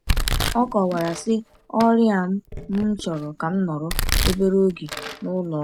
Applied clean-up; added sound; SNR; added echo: none; Domestic sounds, home sounds; 5 dB; none.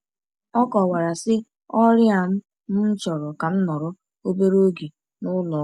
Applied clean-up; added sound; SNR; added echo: none; none; none; none.